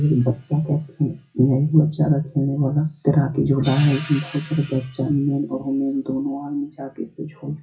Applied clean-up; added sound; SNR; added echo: classical method WPE with log-MMSE.